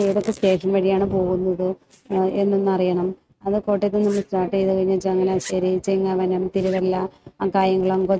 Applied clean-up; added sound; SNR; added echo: neural mask model RNNoise.